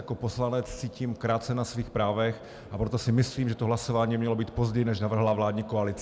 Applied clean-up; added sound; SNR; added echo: none; none; none; none.